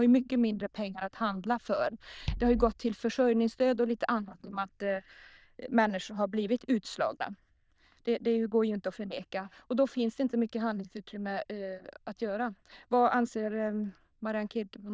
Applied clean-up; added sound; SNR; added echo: neural diffusion model UNIVERSE++.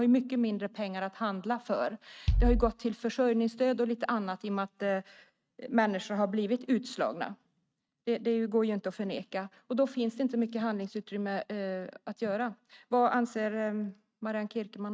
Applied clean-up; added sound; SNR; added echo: neural mask model RNNoise.